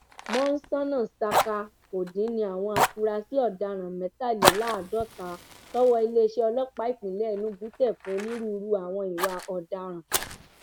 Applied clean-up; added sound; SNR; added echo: none; Fire; 4 dB; none.